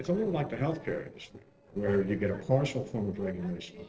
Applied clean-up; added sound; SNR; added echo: neural separator model SepFormer DNS4.